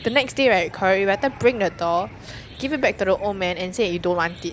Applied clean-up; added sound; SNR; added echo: none; Cricket / Chicken, rooster; 18 dB; none.